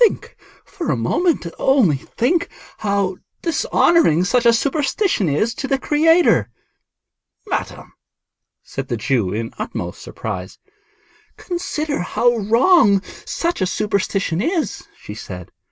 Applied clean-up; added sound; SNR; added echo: none; none; none; none.